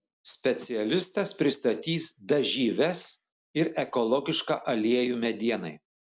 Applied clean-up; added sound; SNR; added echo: neural mask model Resemble Enhance denoiser.